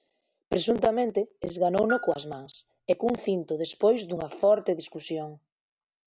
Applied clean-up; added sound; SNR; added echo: none; Bell; 14 dB; none.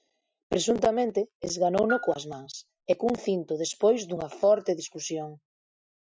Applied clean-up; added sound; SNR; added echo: classical method Wiener filter.